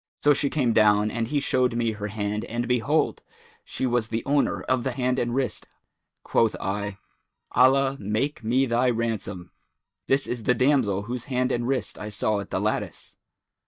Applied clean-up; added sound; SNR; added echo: neural mask model DeepFilterNet 3.